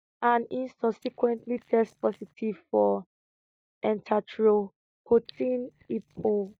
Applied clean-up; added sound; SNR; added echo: neural mask model DeepFilterNet 3.